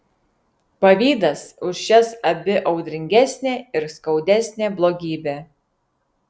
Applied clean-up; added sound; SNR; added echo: none; none; none; none.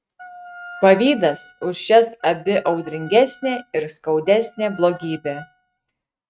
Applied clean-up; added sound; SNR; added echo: neural mask model RNNoise.